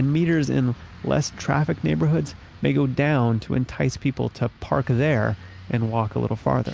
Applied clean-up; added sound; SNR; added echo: none; none; none; none.